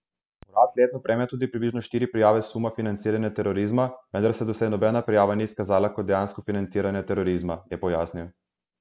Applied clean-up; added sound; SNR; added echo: none; none; none; none.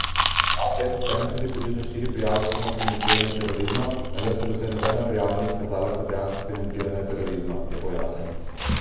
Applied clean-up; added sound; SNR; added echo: none; Chewing, mastication; 0 dB; reverberation time 1.0 s.